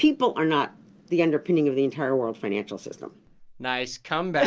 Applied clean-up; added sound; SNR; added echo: none; none; none; none.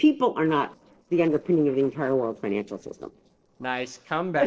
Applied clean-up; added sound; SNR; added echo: neural separator model SepFormer DNS4.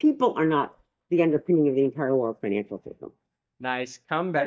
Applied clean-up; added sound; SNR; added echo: neural mask model DeepFilterNet 3.